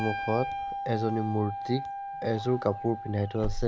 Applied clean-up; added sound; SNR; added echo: none; Wind instrument, woodwind instrument + Wind / Car; 5 dB; none.